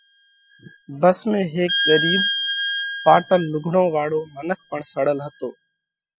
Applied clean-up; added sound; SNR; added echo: classical method spectral subtraction.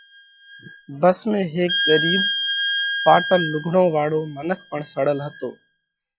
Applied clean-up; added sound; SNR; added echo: classical method log-MMSE.